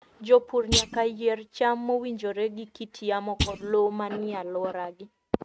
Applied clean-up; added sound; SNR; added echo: neural mask model RNNoise.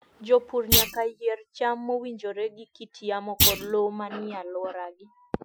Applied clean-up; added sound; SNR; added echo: classical method Wiener filter.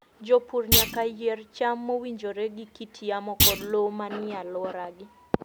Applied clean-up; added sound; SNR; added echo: none; Thump, thud; -1 dB; none.